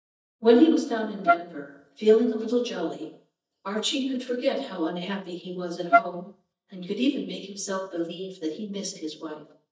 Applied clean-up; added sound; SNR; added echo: neural mask model DeepFilterNet 3.